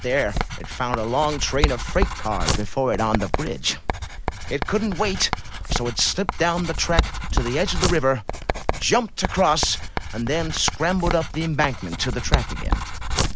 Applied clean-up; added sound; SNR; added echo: none; Writing; 1 dB; none.